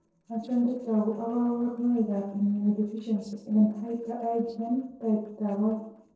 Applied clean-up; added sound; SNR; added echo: neural separator model SepFormer DNS4.